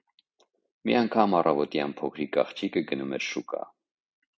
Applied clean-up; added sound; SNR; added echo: none; none; none; none.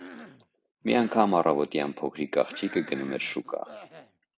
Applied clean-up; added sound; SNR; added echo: none; Cough; 19 dB; none.